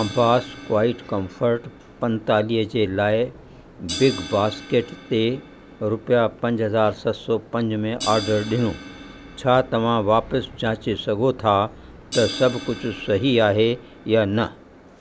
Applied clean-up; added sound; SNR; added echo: none; Crash cymbal; 16 dB; none.